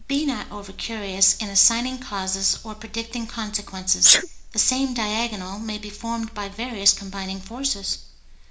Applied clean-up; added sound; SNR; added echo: none; Sneeze; 7 dB; reverberation time 0.4 s.